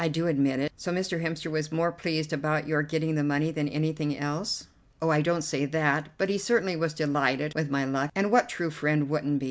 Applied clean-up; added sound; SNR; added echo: none; none; none; none.